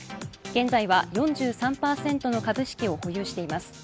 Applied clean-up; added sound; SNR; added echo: none; none; none; none.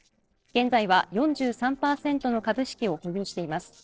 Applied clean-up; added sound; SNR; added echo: neural separator model SepFormer DNS4.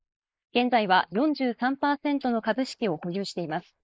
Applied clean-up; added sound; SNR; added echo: neural mask model Resemble Enhance denoiser.